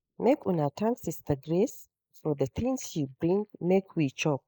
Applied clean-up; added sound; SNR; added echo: neural mask model Resemble Enhance denoiser.